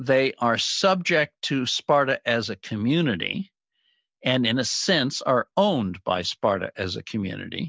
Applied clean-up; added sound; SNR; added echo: none; none; none; none.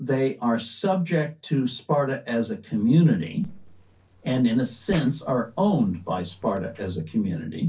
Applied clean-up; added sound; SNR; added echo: neural separator model SepFormer DNS4.